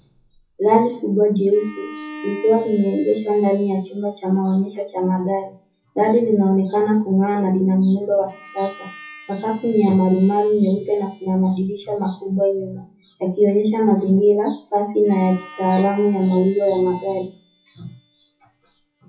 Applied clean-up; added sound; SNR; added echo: classical method WPE with log-MMSE.